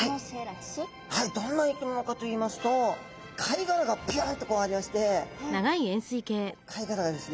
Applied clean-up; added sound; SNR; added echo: none; none; none; none.